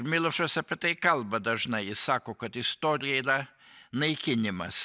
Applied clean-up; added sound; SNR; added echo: none; none; none; none.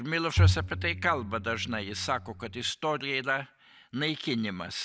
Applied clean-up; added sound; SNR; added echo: none; Bowed string instrument; -2 dB; none.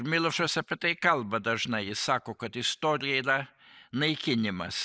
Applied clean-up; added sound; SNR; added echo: neural mask model Resemble Enhance denoiser.